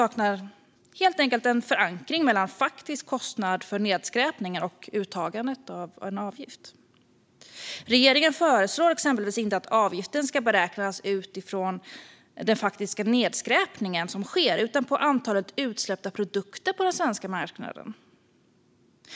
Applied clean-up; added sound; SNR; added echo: none; none; none; none.